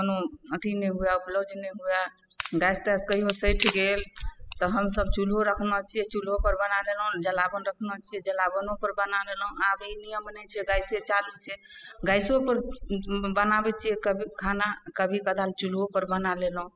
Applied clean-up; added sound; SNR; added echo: classical method spectral subtraction.